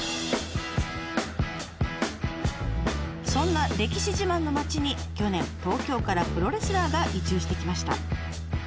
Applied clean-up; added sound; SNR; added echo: none; none; none; none.